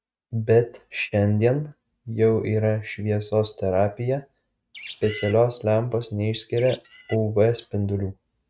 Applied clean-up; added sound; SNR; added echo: neural mask model RNNoise.